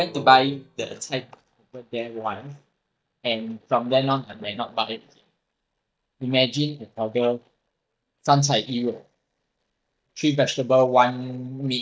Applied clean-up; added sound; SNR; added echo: neural mask model DeepFilterNet 3.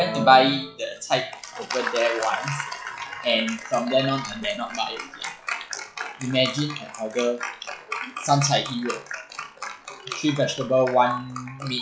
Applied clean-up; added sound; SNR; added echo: classical method log-MMSE.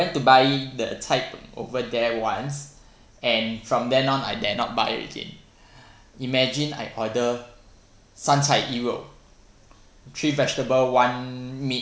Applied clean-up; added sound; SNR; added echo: none; none; none; none.